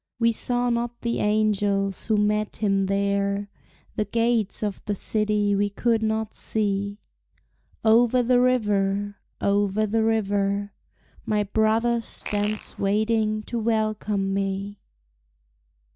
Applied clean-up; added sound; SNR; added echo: neural mask model DeepFilterNet 3.